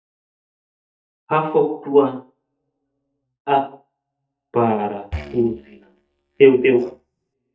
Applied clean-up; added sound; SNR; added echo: neural mask model DeepFilterNet 3.